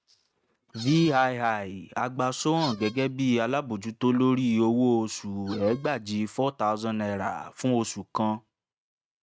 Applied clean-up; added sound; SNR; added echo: neural mask model RNNoise.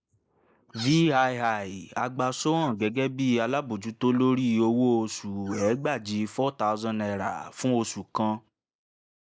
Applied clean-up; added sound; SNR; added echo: neural mask model Resemble Enhance denoiser.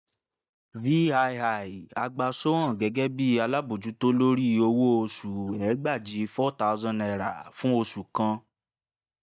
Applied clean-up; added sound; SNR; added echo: neural mask model DeepFilterNet 3.